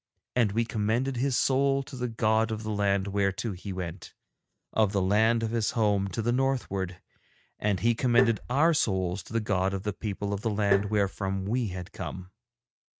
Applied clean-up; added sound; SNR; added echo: neural mask model RNNoise.